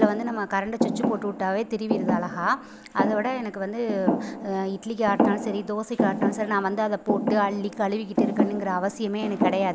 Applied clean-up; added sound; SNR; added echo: none; Thump, thud; 1 dB; none.